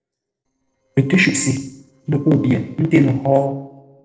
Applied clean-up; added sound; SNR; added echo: neural separator model SepFormer DNS4.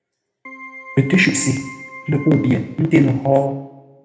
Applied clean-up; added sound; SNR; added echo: none; Keyboard (musical); 18 dB; reverberation time 0.9 s.